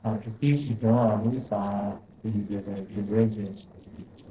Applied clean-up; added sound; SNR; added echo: neural separator model SepFormer DNS4.